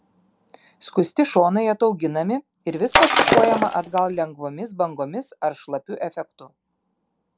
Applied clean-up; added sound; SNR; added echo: none; Shatter; -4 dB; none.